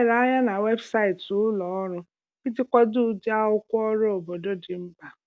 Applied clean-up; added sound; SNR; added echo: none; none; none; none.